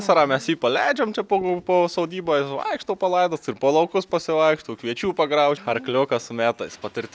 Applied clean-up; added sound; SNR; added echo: none; none; none; none.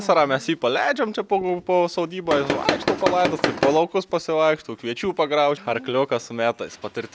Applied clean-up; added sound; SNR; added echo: none; Tools; 1 dB; none.